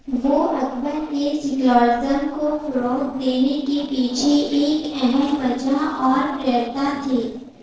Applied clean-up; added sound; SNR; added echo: neural separator model SepFormer DNS4.